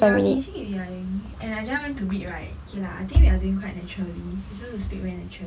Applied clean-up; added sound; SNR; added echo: none; none; none; none.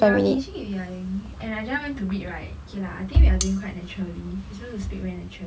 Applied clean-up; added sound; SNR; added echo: none; Cutlery, silverware; 11 dB; none.